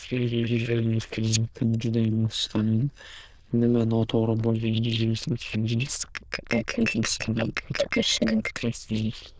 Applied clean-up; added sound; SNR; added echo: neural diffusion model UNIVERSE++.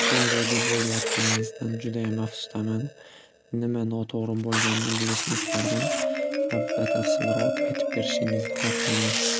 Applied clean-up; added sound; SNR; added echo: none; Tearing + Marimba, xylophone; -2 dB; none.